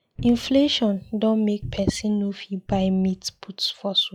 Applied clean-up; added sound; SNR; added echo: classical method log-MMSE.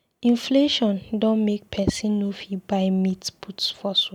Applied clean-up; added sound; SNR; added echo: none; none; none; none.